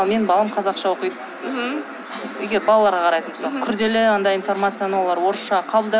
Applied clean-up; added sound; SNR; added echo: none; none; none; none.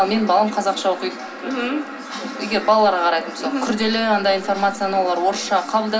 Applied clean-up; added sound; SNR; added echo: none; none; none; reverberation time 2.6 s.